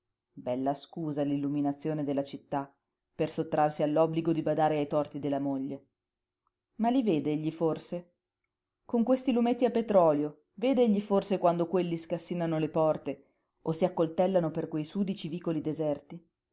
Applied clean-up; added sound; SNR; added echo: none; none; none; none.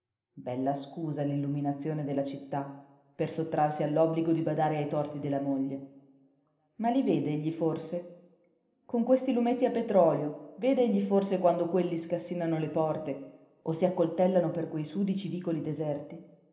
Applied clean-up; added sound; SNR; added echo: none; none; none; reverberation time 1.1 s.